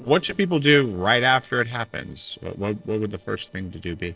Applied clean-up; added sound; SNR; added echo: neural separator model SepFormer DNS4.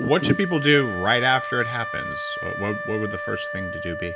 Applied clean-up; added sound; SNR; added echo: none; Wind instrument, woodwind instrument; 7 dB; none.